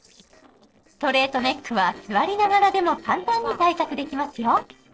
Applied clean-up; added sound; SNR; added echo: neural separator model SepFormer DNS4.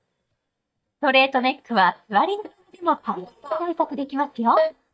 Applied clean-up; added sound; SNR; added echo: neural mask model DeepFilterNet 3.